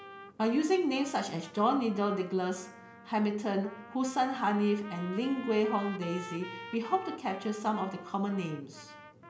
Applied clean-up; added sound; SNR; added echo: none; Trumpet; 17 dB; none.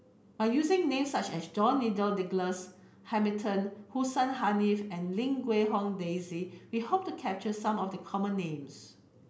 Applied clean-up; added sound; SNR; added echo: none; none; none; none.